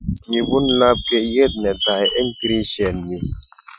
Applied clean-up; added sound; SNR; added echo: classical method Wiener filter.